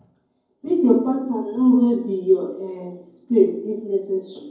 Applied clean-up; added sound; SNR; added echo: none; none; none; reverberation time 0.9 s.